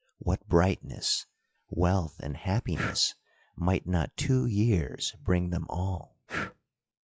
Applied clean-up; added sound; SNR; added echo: classical method log-MMSE.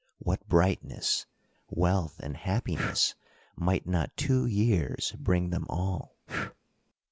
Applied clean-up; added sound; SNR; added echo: none; Breathing; 15 dB; none.